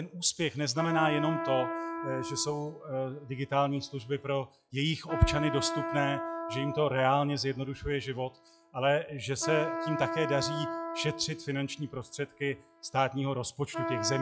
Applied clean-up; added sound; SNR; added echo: classical method log-MMSE.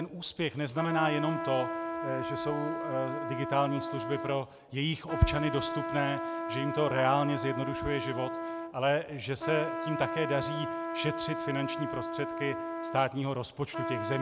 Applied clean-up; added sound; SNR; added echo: none; Trumpet; 4 dB; none.